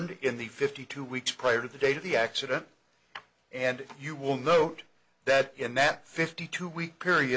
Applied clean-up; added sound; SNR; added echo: none; none; none; none.